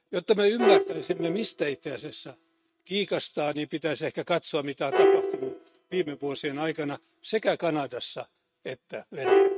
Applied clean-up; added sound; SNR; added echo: neural mask model RNNoise.